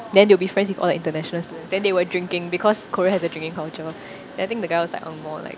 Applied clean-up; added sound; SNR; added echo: none; Mechanisms; 18 dB; none.